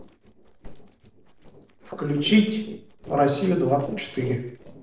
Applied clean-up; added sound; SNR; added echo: neural separator model SepFormer DNS4.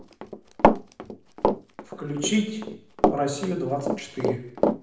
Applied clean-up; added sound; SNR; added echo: none; Run; -4 dB; reverberation time 0.7 s.